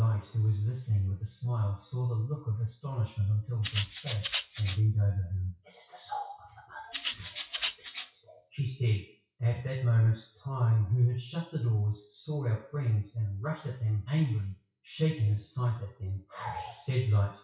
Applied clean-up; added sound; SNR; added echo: classical method WPE with log-MMSE.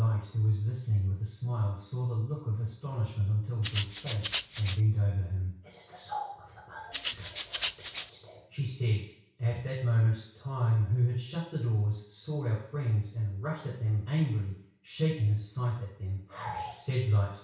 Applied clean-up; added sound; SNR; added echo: none; Rattle (instrument); 7 dB; reverberation time 0.6 s.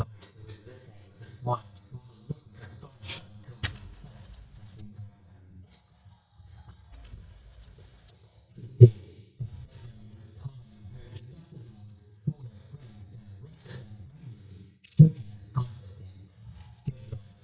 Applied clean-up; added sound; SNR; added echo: neural mask model DeepFilterNet 3.